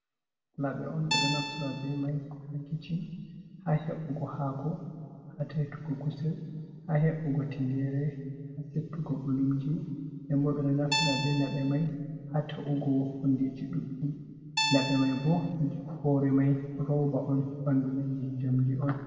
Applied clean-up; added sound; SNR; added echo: none; Guitar; 3 dB; reverberation time 2.1 s.